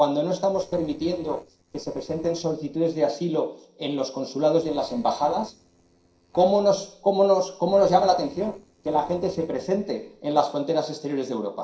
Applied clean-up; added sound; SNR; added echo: neural separator model SepFormer DNS4.